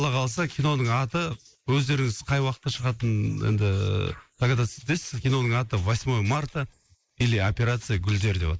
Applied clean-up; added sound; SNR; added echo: neural mask model Resemble Enhance denoiser.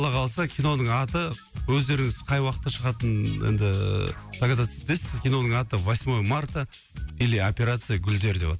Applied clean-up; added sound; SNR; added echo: none; none; none; none.